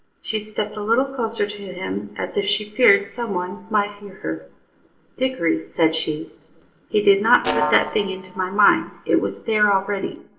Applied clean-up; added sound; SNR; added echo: neural separator model SepFormer DNS4.